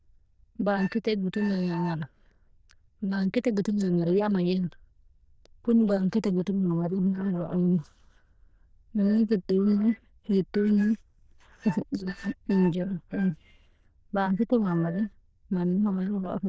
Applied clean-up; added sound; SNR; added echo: neural diffusion model UNIVERSE++.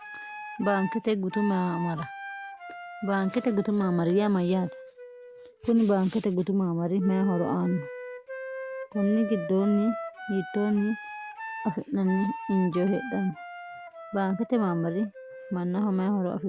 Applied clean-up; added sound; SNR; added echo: none; Wind instrument, woodwind instrument; 12 dB; none.